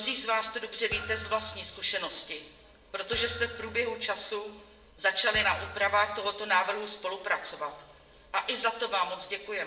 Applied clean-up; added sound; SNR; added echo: none; Thump, thud; 16 dB; reverberation time 0.6 s.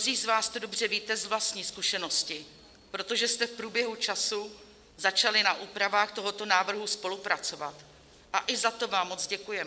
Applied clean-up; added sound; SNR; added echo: none; none; none; none.